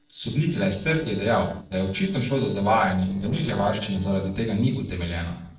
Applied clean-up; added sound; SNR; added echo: neural separator model SepFormer DNS4.